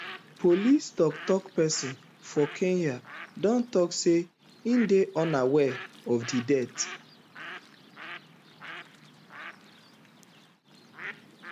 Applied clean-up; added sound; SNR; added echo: none; Bird; 16 dB; none.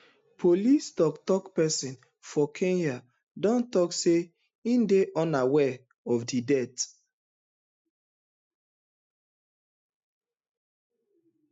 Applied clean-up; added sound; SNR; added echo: none; none; none; none.